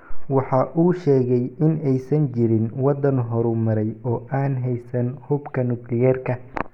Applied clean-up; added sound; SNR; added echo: none; none; none; none.